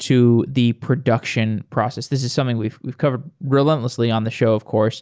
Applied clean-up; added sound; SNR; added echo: none; none; none; none.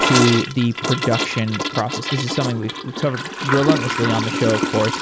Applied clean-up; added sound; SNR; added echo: none; Toilet flush / Gurgling; 2 dB; none.